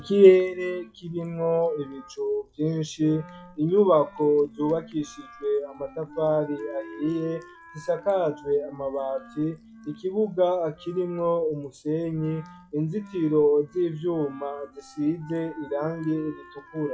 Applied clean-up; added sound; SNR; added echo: classical method log-MMSE.